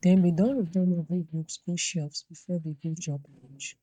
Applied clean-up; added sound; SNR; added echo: neural mask model DeepFilterNet 3.